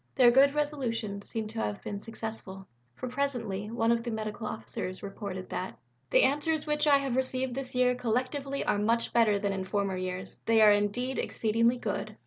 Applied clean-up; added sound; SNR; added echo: none; none; none; none.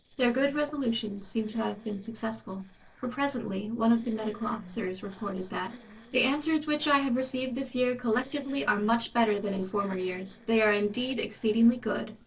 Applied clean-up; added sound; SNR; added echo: neural separator model SepFormer DNS4.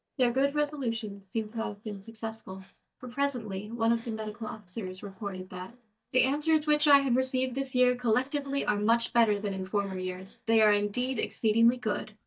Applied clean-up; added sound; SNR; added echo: neural mask model DeepFilterNet 3.